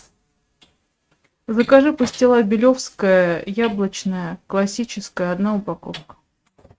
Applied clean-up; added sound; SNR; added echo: neural mask model RNNoise.